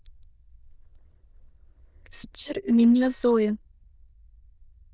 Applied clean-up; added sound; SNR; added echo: neural diffusion model UNIVERSE++.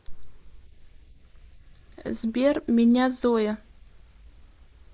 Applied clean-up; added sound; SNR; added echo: neural mask model Resemble Enhance denoiser.